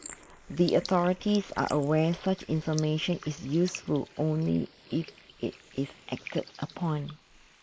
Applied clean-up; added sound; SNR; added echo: neural mask model Resemble Enhance denoiser.